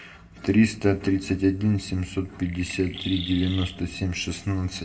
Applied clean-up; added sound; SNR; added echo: none; Chirp, tweet; 13 dB; reverberation time 1.4 s.